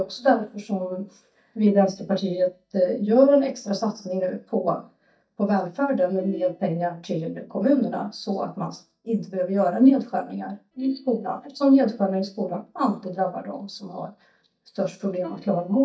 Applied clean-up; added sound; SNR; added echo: neural mask model DeepFilterNet 3.